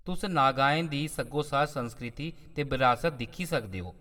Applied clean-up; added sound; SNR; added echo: none; none; none; reverberation time 0.9 s.